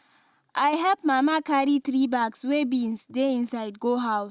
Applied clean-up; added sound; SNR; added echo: none; none; none; none.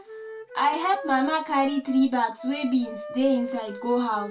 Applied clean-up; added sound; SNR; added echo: none; Wind instrument, woodwind instrument; 13 dB; reverberation time 0.2 s.